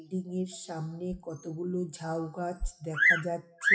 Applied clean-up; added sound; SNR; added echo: classical method WPE with log-MMSE.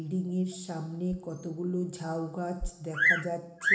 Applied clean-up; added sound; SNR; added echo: none; Bird vocalization, bird call, bird song; -1 dB; reverberation time 1.1 s.